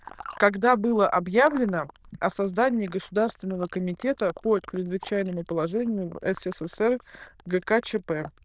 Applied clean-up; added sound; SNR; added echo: neural diffusion model UNIVERSE++.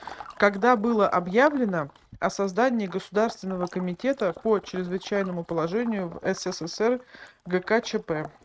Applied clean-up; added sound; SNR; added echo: neural mask model RNNoise.